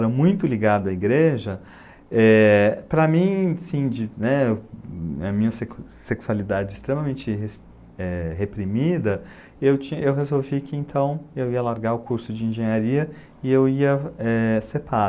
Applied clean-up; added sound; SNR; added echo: none; none; none; none.